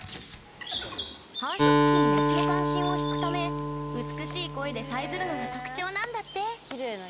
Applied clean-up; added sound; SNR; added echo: none; Acoustic guitar; -5 dB; none.